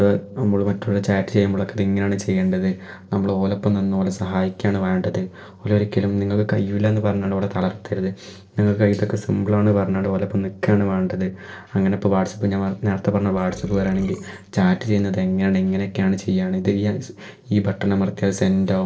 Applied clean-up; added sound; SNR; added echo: neural separator model SepFormer DNS4.